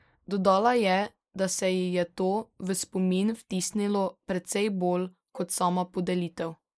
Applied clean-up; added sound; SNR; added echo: neural mask model Resemble Enhance denoiser.